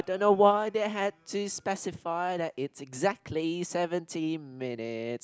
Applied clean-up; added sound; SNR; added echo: none; none; none; none.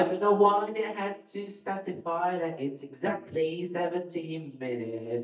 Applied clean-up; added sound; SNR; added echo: neural mask model DeepFilterNet 3.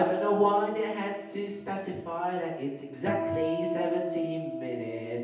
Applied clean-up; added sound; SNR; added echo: none; Acoustic guitar; 5 dB; reverberation time 0.9 s.